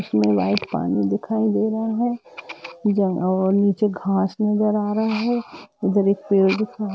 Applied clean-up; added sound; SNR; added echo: none; none; none; none.